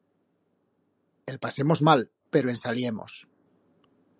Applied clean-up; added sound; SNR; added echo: none; none; none; none.